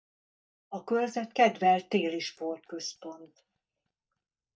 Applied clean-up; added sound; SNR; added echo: neural mask model DeepFilterNet 3.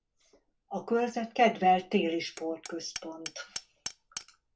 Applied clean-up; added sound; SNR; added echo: none; Hammer; 17 dB; reverberation time 0.2 s.